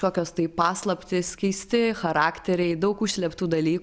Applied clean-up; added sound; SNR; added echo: none; none; none; none.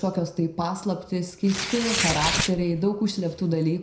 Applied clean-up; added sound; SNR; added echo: none; Tearing; 6 dB; reverberation time 0.4 s.